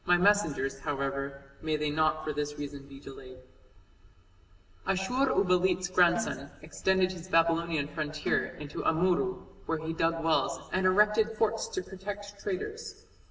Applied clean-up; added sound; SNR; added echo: none; Snare drum; 16 dB; reverberation time 1.0 s.